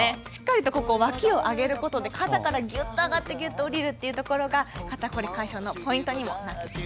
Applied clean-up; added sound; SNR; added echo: none; none; none; none.